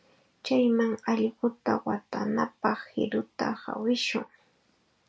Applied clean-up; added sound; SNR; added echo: none; none; none; none.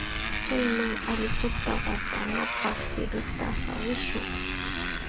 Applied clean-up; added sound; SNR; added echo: none; Motorcycle; -3 dB; none.